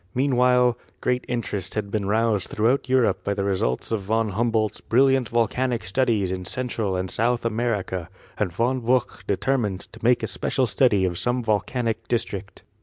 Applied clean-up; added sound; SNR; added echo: none; none; none; none.